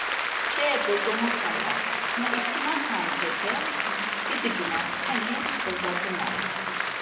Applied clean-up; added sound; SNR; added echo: none; Applause; -4 dB; reverberation time 2.2 s.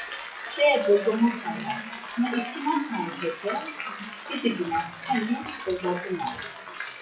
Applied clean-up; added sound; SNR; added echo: classical method WPE with log-MMSE.